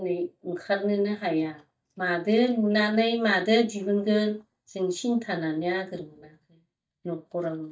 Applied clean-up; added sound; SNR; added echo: neural mask model DeepFilterNet 3.